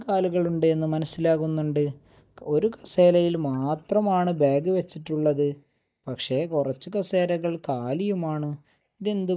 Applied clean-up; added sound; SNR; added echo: neural mask model DeepFilterNet 3.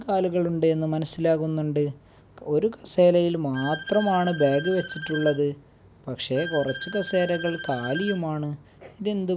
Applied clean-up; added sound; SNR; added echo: none; Bowed string instrument; 11 dB; none.